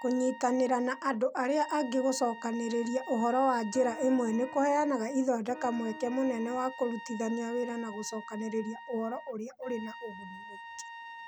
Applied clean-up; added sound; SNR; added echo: none; Trumpet + Electric guitar; 15 dB; none.